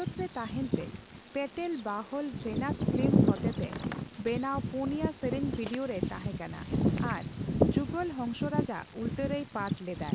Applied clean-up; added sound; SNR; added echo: none; Bird vocalization, bird call, bird song; -3 dB; none.